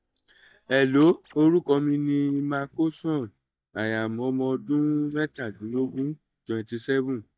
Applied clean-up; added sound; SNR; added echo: neural mask model DeepFilterNet 3.